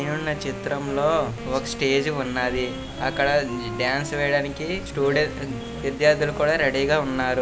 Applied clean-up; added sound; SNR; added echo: none; Wind instrument, woodwind instrument; 12 dB; none.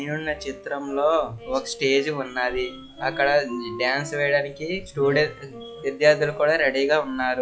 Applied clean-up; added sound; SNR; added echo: classical method log-MMSE.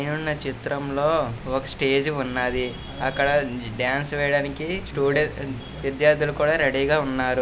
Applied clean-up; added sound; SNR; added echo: none; none; none; none.